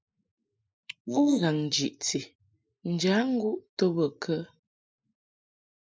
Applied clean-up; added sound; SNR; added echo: neural mask model Resemble Enhance denoiser.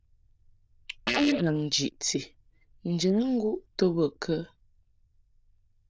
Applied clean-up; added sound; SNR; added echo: neural diffusion model UNIVERSE++.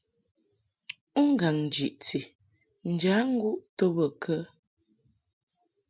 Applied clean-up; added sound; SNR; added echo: none; none; none; none.